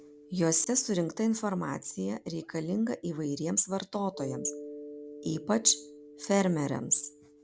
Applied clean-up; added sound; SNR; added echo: none; Mallet percussion; 17 dB; none.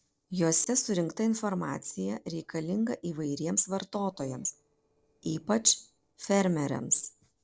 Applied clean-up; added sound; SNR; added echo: neural separator model SepFormer DNS4.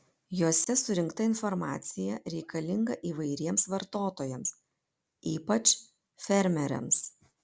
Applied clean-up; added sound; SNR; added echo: none; none; none; none.